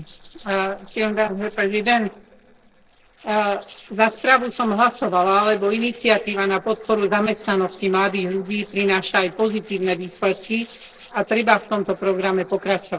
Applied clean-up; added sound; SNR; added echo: neural separator model SepFormer DNS4.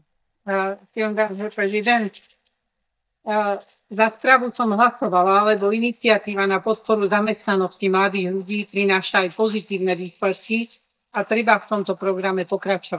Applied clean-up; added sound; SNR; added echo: neural mask model DeepFilterNet 3.